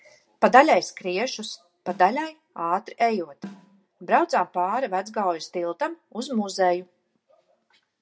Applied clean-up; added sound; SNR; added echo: none; Snare drum; 16 dB; none.